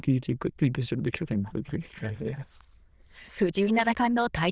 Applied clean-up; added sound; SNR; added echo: neural diffusion model UNIVERSE++.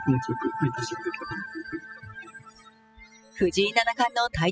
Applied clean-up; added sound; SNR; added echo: classical method spectral subtraction.